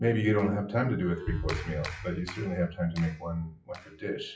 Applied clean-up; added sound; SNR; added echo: classical method WPE with log-MMSE.